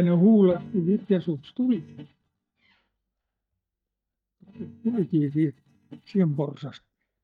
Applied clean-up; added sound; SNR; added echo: neural mask model DeepFilterNet 3.